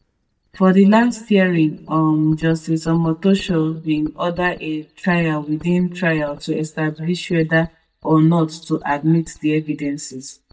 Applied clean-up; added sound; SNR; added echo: neural mask model DeepFilterNet 3.